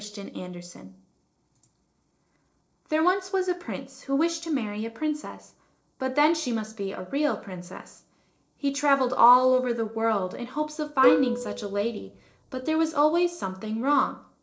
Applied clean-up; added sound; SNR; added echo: neural separator model SepFormer DNS4.